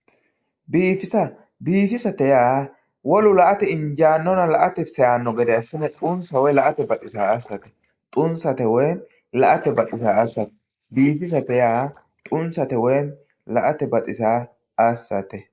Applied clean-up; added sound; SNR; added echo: neural mask model Resemble Enhance denoiser.